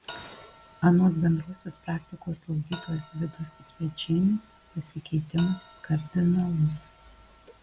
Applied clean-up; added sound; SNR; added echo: none; Bell; 16 dB; none.